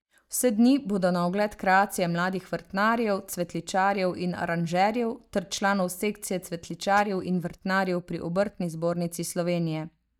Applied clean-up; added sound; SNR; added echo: neural mask model DeepFilterNet 3.